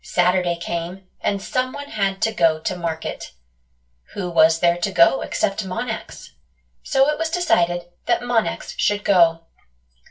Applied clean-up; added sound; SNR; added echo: neural separator model SepFormer DNS4.